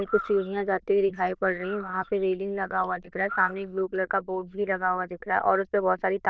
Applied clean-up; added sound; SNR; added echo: neural diffusion model UNIVERSE++.